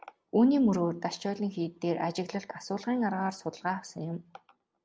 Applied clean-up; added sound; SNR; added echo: none; none; none; none.